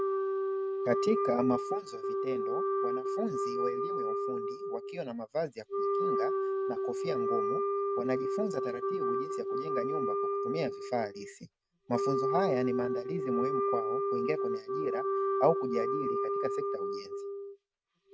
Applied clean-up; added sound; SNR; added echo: neural mask model RNNoise.